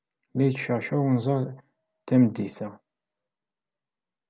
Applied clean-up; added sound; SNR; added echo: none; none; none; none.